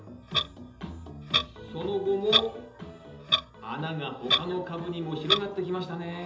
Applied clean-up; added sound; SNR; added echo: none; Clock; -1 dB; reverberation time 1.2 s.